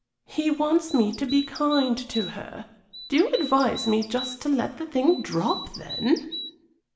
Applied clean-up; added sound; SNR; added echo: none; Bird vocalization, bird call, bird song; 12 dB; reverberation time 0.8 s.